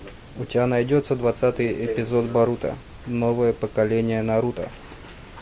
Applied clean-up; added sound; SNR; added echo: none; none; none; none.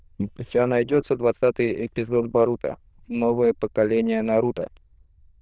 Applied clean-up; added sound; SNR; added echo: neural diffusion model UNIVERSE++.